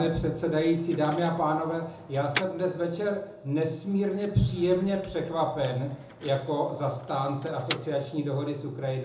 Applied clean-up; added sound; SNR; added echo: none; Motor vehicle (road); 12 dB; reverberation time 0.6 s.